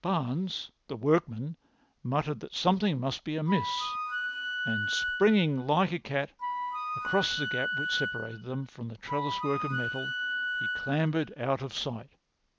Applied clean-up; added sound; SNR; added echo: none; Wind instrument, woodwind instrument; 3 dB; none.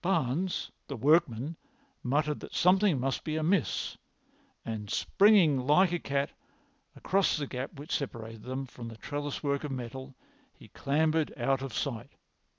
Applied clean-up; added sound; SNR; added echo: none; none; none; none.